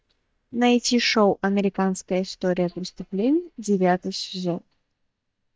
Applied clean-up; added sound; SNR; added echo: neural mask model DeepFilterNet 3.